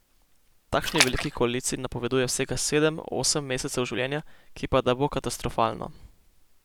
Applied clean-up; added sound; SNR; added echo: none; Splash, splatter; 0 dB; none.